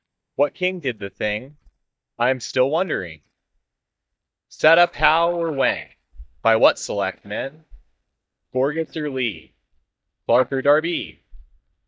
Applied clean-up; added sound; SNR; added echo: neural mask model DeepFilterNet 3.